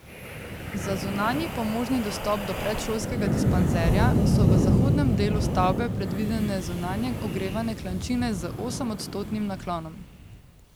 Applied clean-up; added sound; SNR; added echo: none; Wind; -3 dB; none.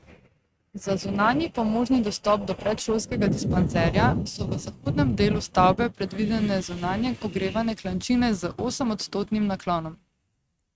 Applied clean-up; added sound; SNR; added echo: neural mask model RNNoise.